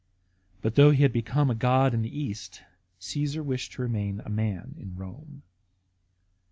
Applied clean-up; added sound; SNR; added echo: none; none; none; none.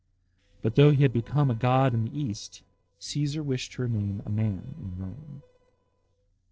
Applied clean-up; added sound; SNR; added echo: neural separator model SepFormer DNS4.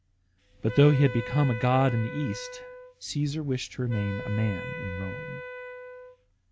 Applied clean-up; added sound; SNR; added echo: none; Wind instrument, woodwind instrument; 12 dB; none.